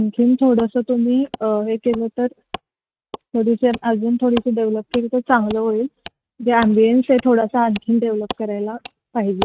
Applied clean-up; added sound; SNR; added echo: neural mask model RNNoise.